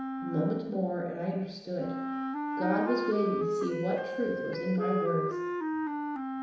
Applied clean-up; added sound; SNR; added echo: none; Wind instrument, woodwind instrument; 1 dB; reverberation time 1.0 s.